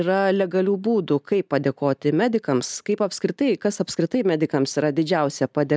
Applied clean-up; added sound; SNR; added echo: none; none; none; none.